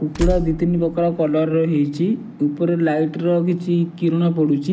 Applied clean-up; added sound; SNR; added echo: none; Tools; 10 dB; none.